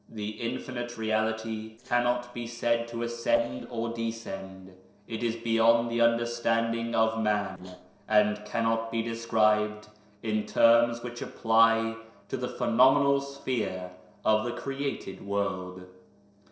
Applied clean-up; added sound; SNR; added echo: neural separator model SepFormer DNS4.